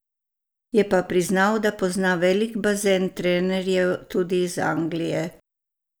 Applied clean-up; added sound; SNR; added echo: none; none; none; none.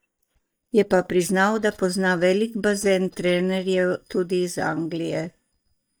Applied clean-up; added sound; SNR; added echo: neural mask model DeepFilterNet 3.